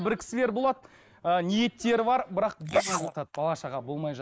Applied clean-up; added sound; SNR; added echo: neural mask model Resemble Enhance denoiser.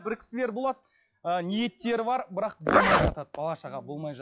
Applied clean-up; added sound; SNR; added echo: classical method log-MMSE.